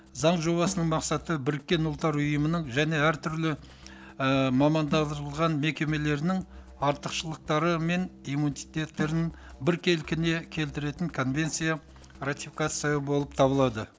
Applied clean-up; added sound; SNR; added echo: none; Drum kit + Drum; 17 dB; none.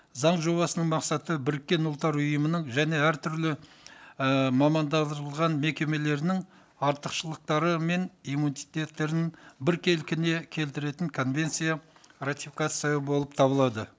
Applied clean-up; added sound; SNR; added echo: none; none; none; none.